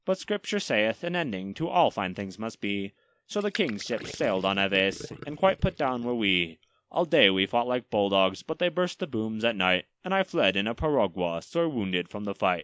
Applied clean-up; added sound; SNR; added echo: neural mask model Resemble Enhance denoiser.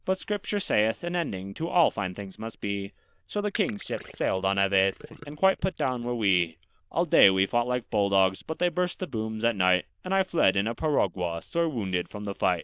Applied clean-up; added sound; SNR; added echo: neural diffusion model UNIVERSE++.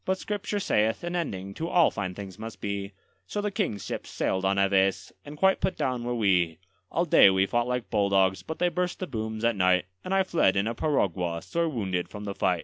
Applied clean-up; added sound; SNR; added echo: none; none; none; none.